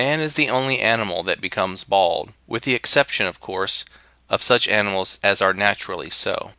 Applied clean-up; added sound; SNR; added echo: none; none; none; none.